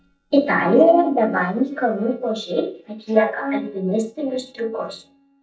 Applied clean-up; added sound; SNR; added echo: neural mask model DeepFilterNet 3.